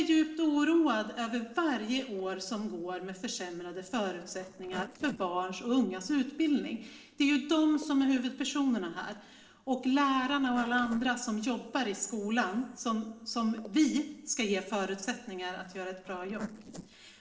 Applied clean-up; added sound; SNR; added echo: neural separator model SepFormer DNS4.